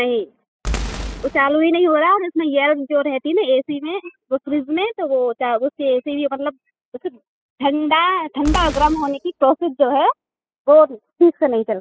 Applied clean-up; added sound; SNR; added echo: classical method spectral subtraction.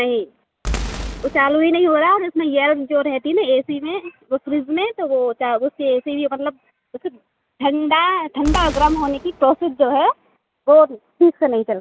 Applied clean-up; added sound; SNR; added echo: none; Boom; 10 dB; none.